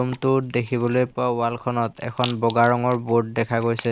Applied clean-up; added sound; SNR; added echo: none; Rattle; 18 dB; none.